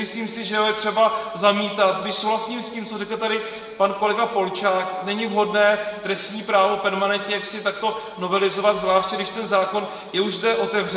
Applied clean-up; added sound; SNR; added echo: none; none; none; reverberation time 1.6 s.